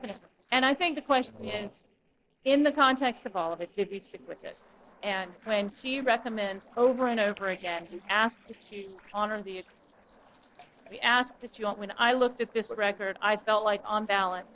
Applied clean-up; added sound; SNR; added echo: neural separator model SepFormer DNS4.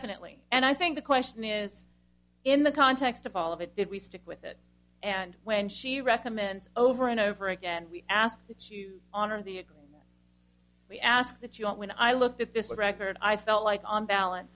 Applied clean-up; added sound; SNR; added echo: none; none; none; none.